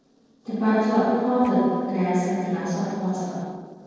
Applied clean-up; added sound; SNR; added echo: neural separator model SepFormer DNS4.